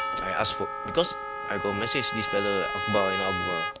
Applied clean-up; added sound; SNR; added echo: none; Percussion + Trumpet; 1 dB; none.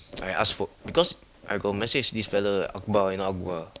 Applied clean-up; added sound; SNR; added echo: none; none; none; none.